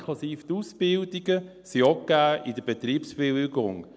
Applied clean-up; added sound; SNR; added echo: none; none; none; none.